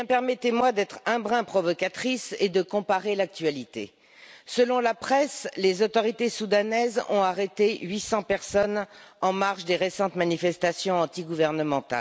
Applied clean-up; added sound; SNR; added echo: none; none; none; none.